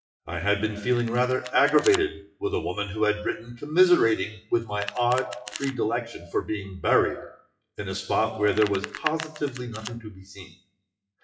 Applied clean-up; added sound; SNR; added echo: classical method WPE with log-MMSE.